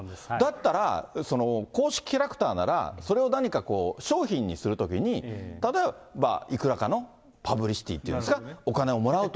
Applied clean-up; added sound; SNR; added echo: none; none; none; none.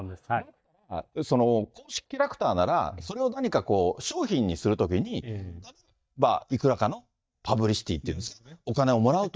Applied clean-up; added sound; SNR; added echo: neural mask model DeepFilterNet 3.